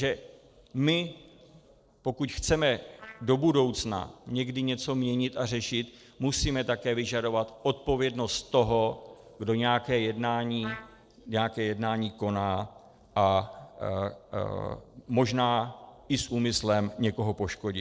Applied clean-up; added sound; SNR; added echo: neural separator model SepFormer DNS4.